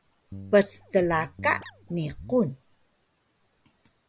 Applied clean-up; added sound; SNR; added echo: none; Guitar; 14 dB; none.